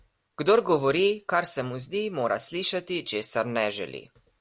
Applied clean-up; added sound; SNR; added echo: none; none; none; none.